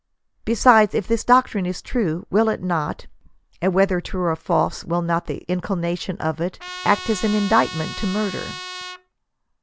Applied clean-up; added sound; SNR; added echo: none; Trumpet; 12 dB; none.